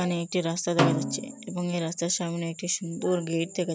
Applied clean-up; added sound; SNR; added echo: none; Snare drum; 3 dB; none.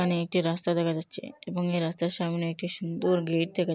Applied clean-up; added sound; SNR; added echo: none; none; none; none.